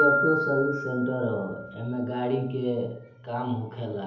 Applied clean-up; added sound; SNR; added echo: none; Piano; 4 dB; reverberation time 0.8 s.